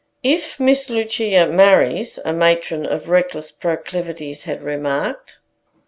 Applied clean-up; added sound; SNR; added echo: none; none; none; none.